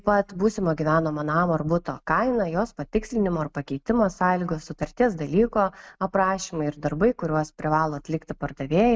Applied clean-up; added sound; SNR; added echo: none; none; none; none.